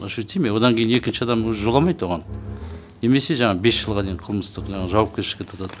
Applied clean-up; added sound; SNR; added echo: none; Bowed string instrument; 13 dB; none.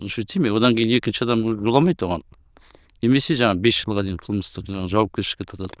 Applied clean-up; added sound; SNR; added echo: neural diffusion model UNIVERSE++.